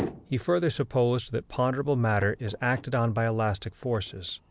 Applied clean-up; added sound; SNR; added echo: none; Motor vehicle (road); 16 dB; none.